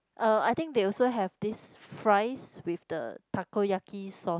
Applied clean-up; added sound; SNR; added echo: none; none; none; none.